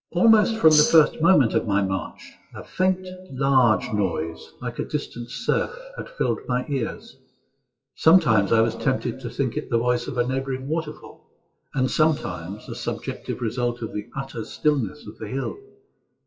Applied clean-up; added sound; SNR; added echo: classical method WPE with log-MMSE.